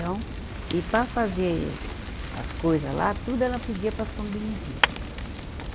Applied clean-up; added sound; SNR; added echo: none; Fire; 4 dB; none.